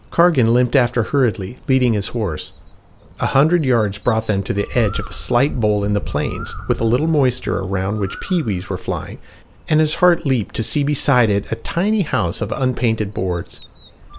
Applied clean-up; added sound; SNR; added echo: none; Bird; 15 dB; none.